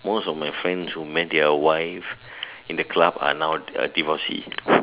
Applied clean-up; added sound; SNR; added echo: none; none; none; none.